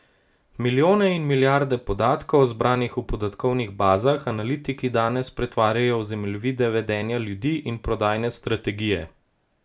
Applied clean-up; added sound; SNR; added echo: none; none; none; none.